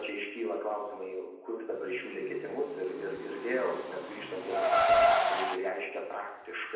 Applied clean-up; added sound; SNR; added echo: none; Car; -3 dB; reverberation time 0.9 s.